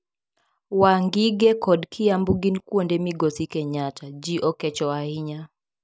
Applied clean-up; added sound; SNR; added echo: none; none; none; none.